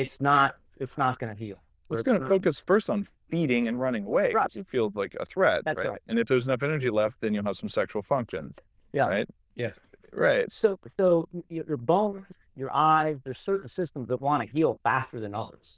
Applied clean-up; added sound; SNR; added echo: neural diffusion model UNIVERSE++.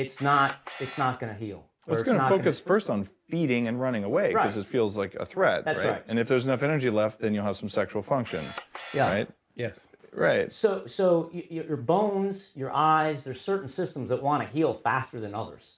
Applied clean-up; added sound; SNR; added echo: none; Camera; 15 dB; none.